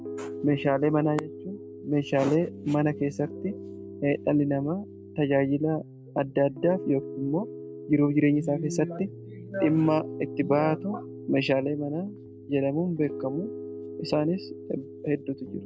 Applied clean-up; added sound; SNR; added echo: none; Piano; 13 dB; none.